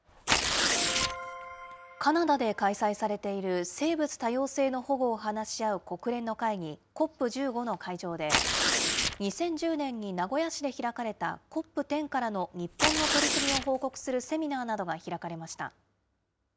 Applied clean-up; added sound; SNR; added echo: none; Tearing; -2 dB; none.